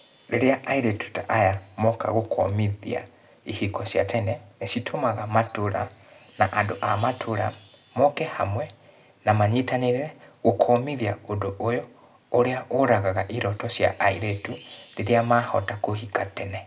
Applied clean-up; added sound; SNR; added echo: none; Wind chime; 13 dB; none.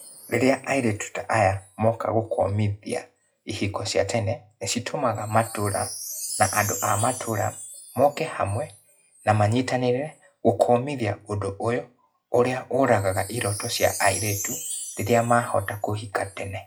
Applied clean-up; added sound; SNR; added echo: classical method log-MMSE.